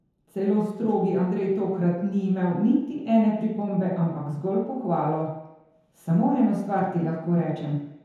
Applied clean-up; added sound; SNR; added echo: none; none; none; reverberation time 0.9 s.